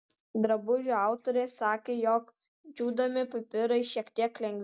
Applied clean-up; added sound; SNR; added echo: none; none; none; none.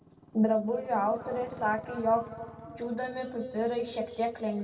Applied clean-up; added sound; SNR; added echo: none; Motorcycle; 20 dB; reverberation time 2.3 s.